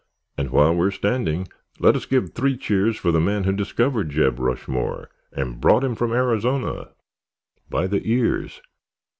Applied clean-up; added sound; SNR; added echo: none; none; none; none.